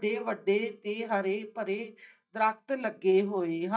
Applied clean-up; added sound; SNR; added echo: neural mask model DeepFilterNet 3.